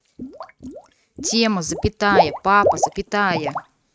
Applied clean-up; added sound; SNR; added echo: neural mask model RNNoise.